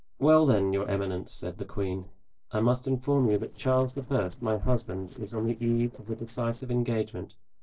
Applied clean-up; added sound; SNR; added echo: neural separator model SepFormer DNS4.